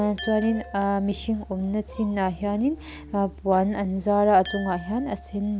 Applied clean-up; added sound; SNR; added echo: none; Glass; 19 dB; none.